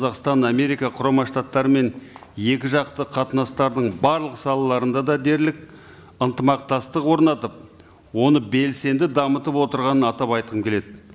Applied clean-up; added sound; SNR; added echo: none; none; none; none.